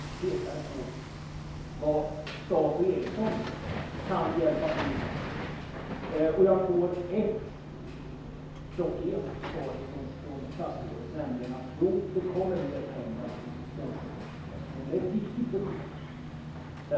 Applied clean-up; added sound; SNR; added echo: none; Hammer; 8 dB; reverberation time 1.0 s.